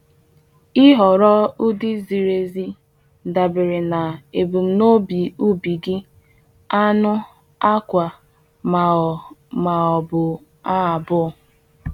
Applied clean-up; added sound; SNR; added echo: none; none; none; none.